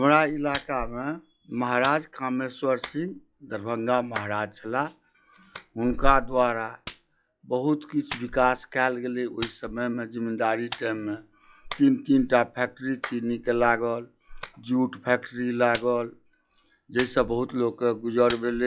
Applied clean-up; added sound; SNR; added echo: classical method log-MMSE.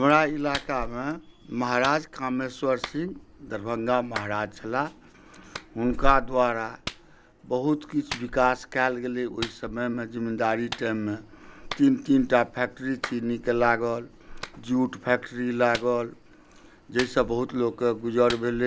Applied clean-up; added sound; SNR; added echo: none; Alarm / Insect + Clapping; 11 dB; none.